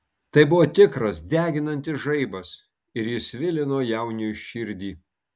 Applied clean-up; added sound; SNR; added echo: none; none; none; none.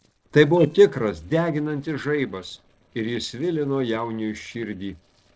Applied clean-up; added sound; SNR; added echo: neural separator model SepFormer DNS4.